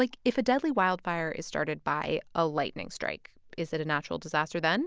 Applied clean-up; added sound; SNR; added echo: none; none; none; none.